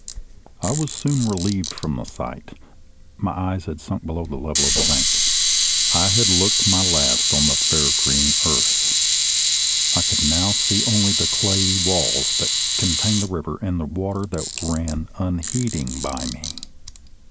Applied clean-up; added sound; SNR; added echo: none; Camera; -4 dB; none.